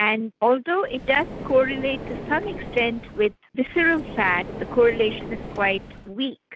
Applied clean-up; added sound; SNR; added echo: none; Car; 12 dB; none.